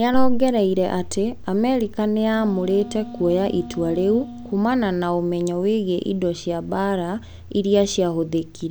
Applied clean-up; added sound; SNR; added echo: none; Wind instrument, woodwind instrument; 16 dB; none.